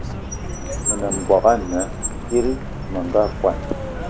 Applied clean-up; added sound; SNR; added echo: none; Car; 4 dB; none.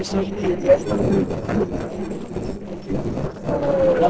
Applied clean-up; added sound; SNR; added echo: neural separator model SepFormer DNS4.